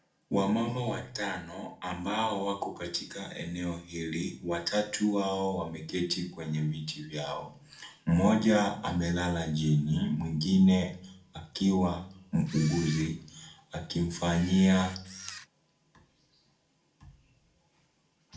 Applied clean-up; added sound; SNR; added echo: none; Camera; 17 dB; reverberation time 0.4 s.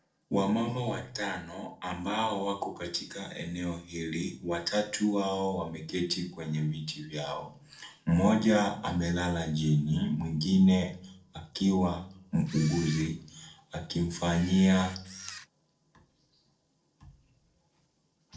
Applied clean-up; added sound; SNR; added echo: neural separator model SepFormer DNS4.